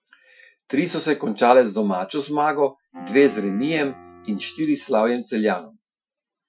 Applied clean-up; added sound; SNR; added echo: classical method Wiener filter.